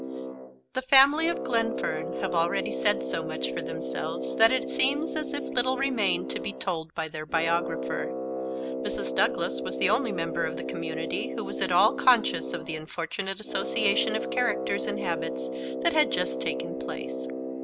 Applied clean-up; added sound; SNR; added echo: none; Brass instrument; 4 dB; none.